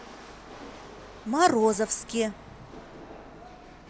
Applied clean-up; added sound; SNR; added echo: none; Rattle / Chatter / Hiss / Engine / Mechanisms; 16 dB; none.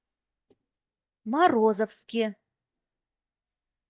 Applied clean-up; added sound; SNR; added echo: neural mask model DeepFilterNet 3.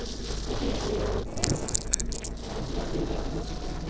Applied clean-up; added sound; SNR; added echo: neural separator model SepFormer DNS4.